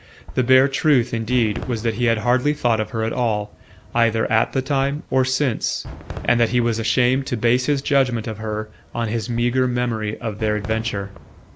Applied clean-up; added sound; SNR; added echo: none; Fireworks; 17 dB; none.